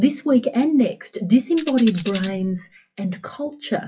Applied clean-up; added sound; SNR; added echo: classical method WPE with log-MMSE.